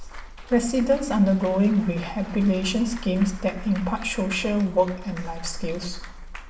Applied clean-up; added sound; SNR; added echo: none; Applause / Cheering; 20 dB; reverberation time 0.6 s.